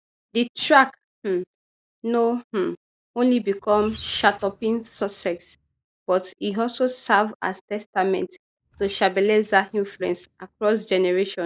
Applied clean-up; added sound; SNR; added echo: neural mask model DeepFilterNet 3.